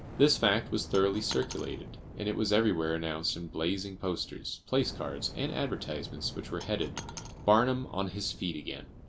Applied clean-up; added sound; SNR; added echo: none; Fire + Coin (dropping); 13 dB; none.